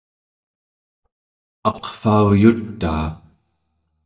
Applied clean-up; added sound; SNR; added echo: neural mask model DeepFilterNet 3.